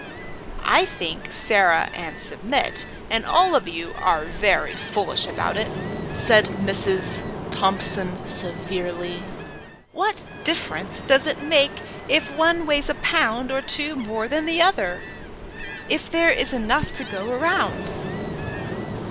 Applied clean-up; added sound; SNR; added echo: none; Ocean; 9 dB; none.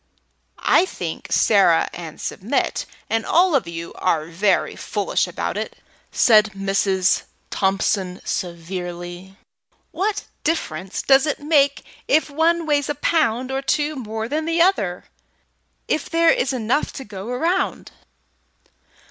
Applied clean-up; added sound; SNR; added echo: none; none; none; none.